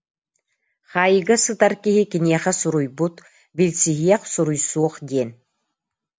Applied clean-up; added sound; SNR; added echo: none; none; none; none.